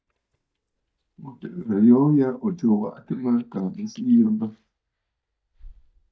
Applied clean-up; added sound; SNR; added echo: neural mask model DeepFilterNet 3.